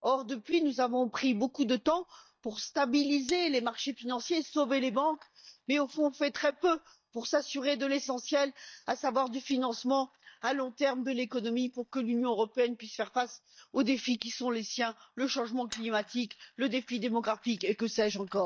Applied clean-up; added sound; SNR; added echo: neural mask model DeepFilterNet 3.